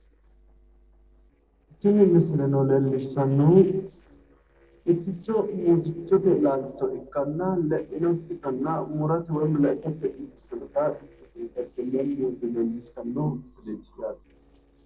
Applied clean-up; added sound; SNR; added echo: neural separator model SepFormer DNS4.